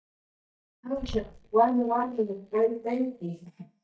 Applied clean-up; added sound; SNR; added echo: neural mask model DeepFilterNet 3.